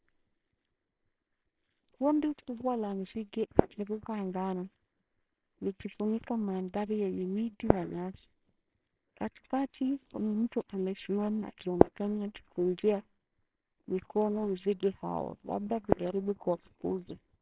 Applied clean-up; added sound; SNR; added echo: neural separator model SepFormer WHAMR!.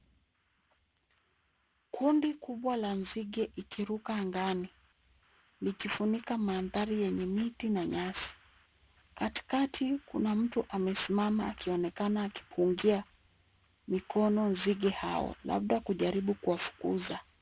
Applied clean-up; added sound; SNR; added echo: none; none; none; none.